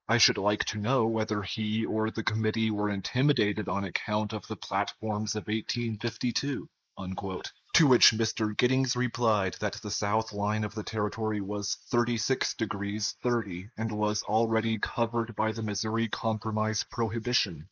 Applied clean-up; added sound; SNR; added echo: neural mask model Resemble Enhance denoiser.